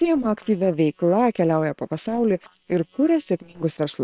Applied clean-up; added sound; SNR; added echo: neural separator model SepFormer WHAM!.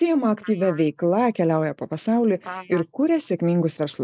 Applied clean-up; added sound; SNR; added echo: neural mask model Resemble Enhance denoiser.